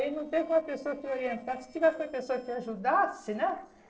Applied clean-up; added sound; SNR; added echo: neural separator model SepFormer DNS4.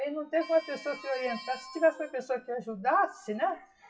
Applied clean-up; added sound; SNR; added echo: classical method WPE with log-MMSE.